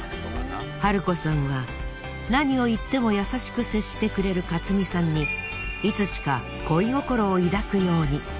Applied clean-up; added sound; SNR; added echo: none; none; none; none.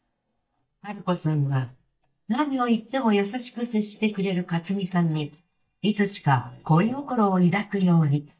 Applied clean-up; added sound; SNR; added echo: neural mask model DeepFilterNet 3.